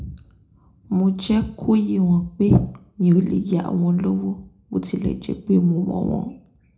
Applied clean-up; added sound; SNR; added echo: none; none; none; reverberation time 0.3 s.